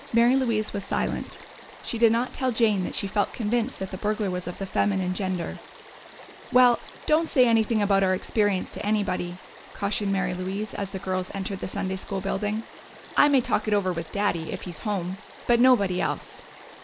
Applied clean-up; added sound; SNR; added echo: none; Stream / Frog; 19 dB; none.